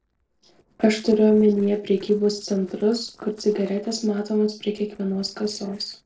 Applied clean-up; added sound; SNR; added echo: neural separator model SepFormer DNS4.